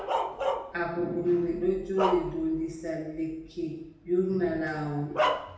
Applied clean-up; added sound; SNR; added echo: none; Bark; 4 dB; reverberation time 0.8 s.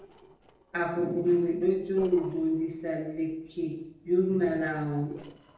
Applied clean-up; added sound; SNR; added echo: neural separator model SepFormer DNS4.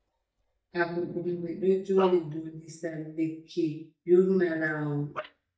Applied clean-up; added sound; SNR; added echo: neural mask model DeepFilterNet 3.